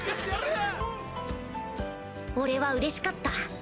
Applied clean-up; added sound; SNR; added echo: none; none; none; none.